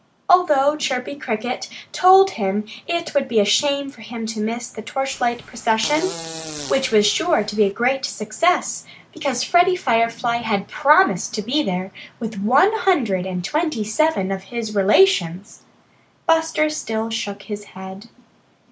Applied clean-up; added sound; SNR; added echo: none; Fart; 13 dB; none.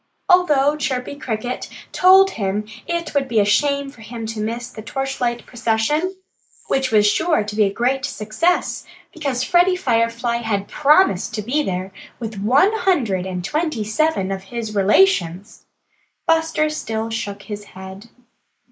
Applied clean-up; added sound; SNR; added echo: neural mask model Resemble Enhance denoiser.